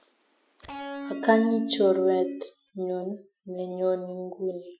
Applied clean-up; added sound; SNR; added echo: classical method Wiener filter.